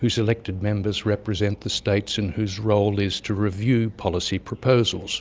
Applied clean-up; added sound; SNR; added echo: none; none; none; none.